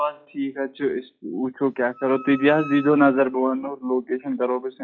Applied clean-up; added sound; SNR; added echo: classical method log-MMSE.